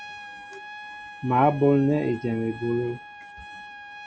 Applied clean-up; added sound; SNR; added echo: none; Trumpet; 15 dB; none.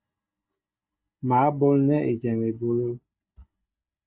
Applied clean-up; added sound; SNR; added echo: neural mask model DeepFilterNet 3.